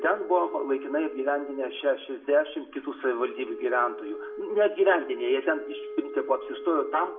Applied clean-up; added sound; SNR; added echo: none; Wind instrument, woodwind instrument; 12 dB; reverberation time 0.5 s.